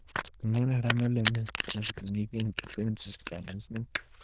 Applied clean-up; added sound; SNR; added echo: neural diffusion model UNIVERSE++.